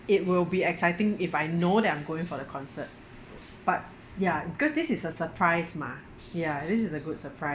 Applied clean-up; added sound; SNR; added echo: none; none; none; none.